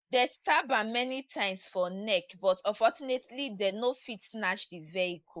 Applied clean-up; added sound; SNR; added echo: neural mask model Resemble Enhance denoiser.